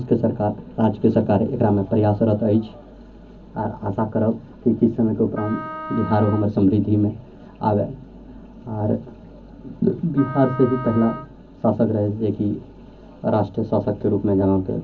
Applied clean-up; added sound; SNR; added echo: none; Wind instrument, woodwind instrument; 13 dB; reverberation time 0.4 s.